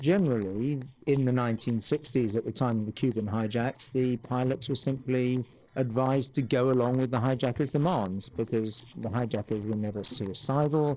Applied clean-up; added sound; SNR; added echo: neural separator model SepFormer DNS4.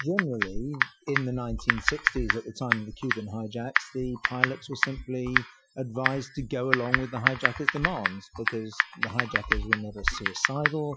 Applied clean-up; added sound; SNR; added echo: classical method Wiener filter.